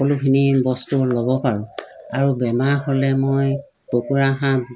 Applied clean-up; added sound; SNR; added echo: none; none; none; none.